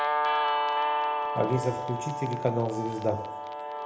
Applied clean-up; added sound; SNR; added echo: none; Guitar; -2 dB; reverberation time 0.9 s.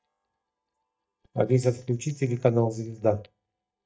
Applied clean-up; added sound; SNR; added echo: neural mask model DeepFilterNet 3.